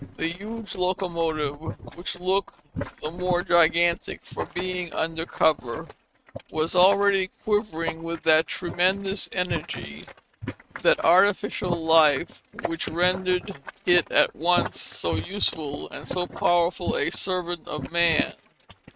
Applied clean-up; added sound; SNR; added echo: neural mask model RNNoise.